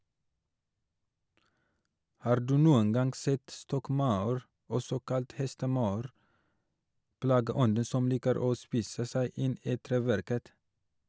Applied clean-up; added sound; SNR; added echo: none; none; none; none.